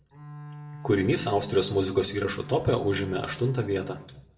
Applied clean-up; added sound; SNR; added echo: none; Bowed string instrument; 15 dB; reverberation time 0.5 s.